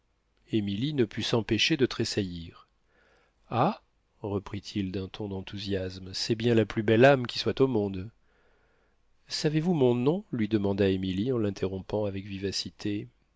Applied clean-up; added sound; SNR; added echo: none; none; none; none.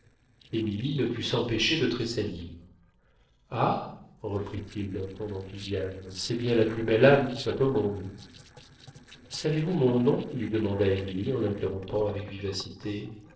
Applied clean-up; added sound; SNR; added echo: neural separator model SepFormer DNS4.